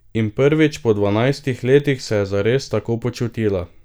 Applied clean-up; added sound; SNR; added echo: none; none; none; none.